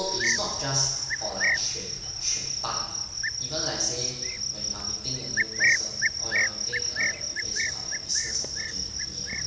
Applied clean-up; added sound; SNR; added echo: none; Cricket; -4 dB; reverberation time 0.9 s.